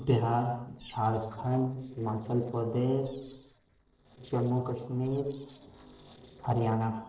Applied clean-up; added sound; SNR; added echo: neural separator model SepFormer DNS4.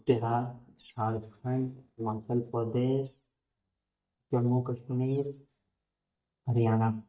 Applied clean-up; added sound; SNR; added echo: neural mask model DeepFilterNet 3.